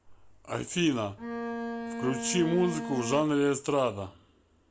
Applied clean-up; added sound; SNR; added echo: none; Bowed string instrument; 7 dB; none.